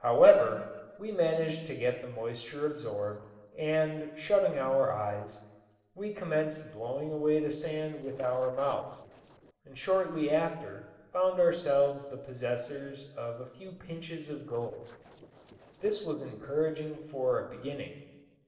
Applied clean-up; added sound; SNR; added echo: neural separator model SepFormer DNS4.